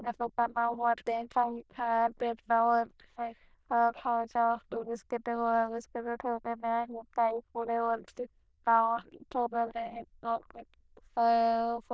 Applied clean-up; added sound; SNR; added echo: neural diffusion model UNIVERSE++.